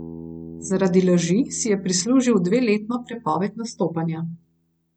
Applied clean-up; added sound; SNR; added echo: none; Bass guitar; 19 dB; none.